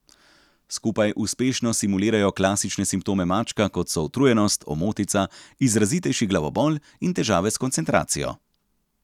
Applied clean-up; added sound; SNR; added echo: none; none; none; none.